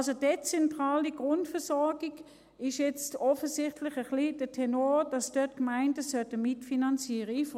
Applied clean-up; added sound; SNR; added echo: none; none; none; none.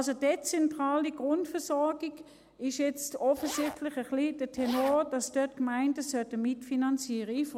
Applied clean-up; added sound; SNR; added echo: none; Zipper (clothing); 13 dB; none.